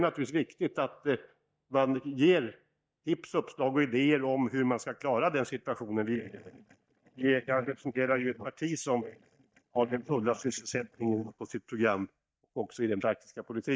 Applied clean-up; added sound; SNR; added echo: neural mask model DeepFilterNet 3.